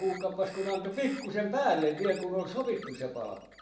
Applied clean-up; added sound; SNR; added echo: none; Bird; 19 dB; reverberation time 0.6 s.